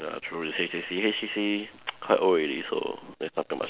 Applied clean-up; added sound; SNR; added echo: none; none; none; none.